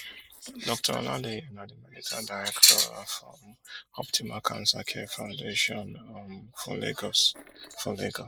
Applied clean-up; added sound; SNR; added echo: neural mask model Resemble Enhance denoiser.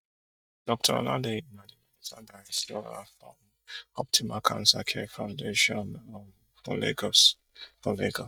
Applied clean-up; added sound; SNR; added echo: neural mask model DeepFilterNet 3.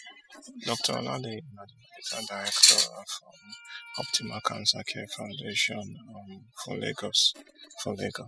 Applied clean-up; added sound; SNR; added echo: classical method spectral subtraction.